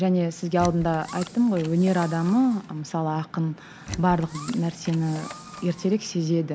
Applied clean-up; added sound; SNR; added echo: none; Fireworks + Door; 17 dB; none.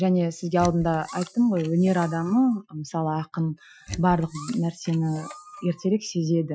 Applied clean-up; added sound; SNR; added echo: classical method Wiener filter.